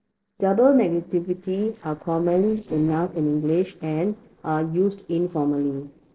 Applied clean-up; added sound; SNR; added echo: neural separator model SepFormer DNS4.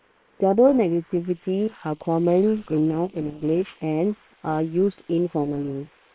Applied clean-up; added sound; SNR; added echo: neural separator model SepFormer WHAM!.